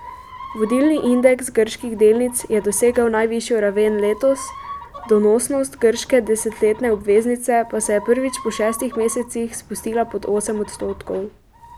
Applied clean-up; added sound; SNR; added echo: none; Chicken, rooster; 18 dB; none.